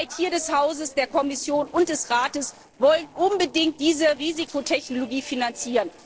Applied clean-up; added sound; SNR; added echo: neural separator model SepFormer DNS4.